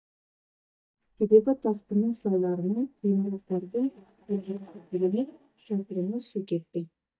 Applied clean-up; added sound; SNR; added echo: neural mask model DeepFilterNet 3.